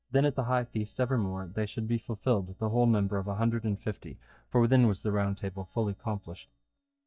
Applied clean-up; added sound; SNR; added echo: neural mask model DeepFilterNet 3.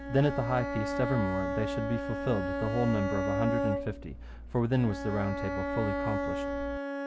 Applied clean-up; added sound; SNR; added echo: none; Bowed string instrument; 2 dB; none.